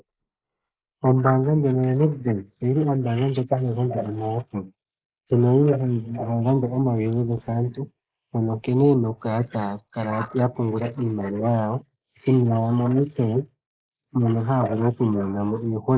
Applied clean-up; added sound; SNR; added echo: neural mask model Resemble Enhance denoiser.